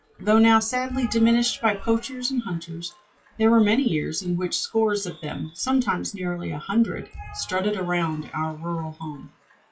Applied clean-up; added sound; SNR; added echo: classical method WPE with log-MMSE.